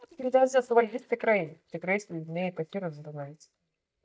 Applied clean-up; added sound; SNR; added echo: neural mask model DeepFilterNet 3.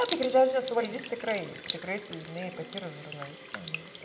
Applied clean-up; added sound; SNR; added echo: none; Sink (filling or washing) / Water tap, faucet; 2 dB; reverberation time 0.3 s.